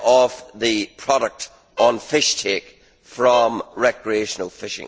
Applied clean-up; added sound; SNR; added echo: neural separator model SepFormer DNS4.